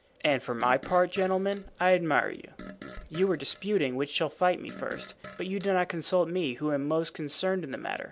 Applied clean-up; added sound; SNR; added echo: none; Fart; 18 dB; none.